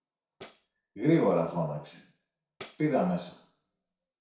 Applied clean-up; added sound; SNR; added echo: neural separator model SepFormer DNS4.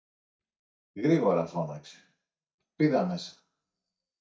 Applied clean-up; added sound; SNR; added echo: neural mask model DeepFilterNet 3.